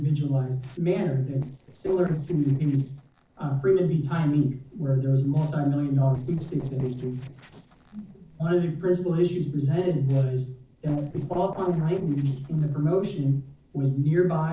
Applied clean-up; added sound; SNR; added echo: neural separator model SepFormer DNS4.